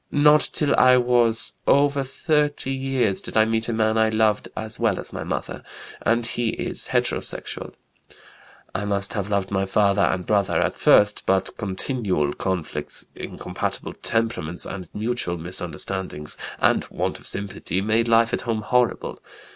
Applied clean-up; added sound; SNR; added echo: none; none; none; none.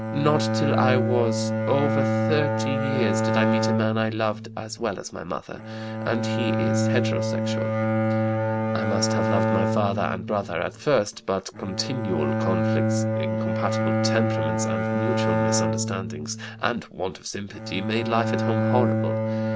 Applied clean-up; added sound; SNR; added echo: none; Bowed string instrument; -3 dB; none.